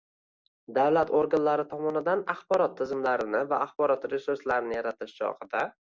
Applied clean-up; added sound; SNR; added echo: none; none; none; none.